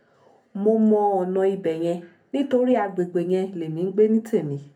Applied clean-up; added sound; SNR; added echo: none; none; none; reverberation time 0.3 s.